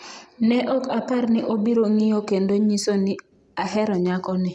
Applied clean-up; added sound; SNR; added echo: none; none; none; none.